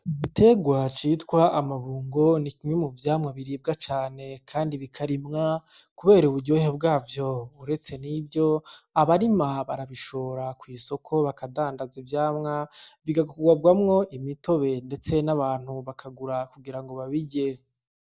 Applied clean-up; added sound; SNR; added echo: none; none; none; none.